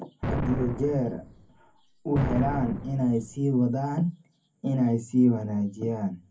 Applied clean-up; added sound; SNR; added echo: none; Explosion; 7 dB; reverberation time 0.3 s.